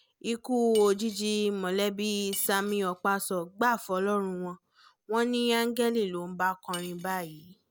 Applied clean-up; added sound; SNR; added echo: none; Cutlery, silverware / Dishes, pots, and pans; 17 dB; none.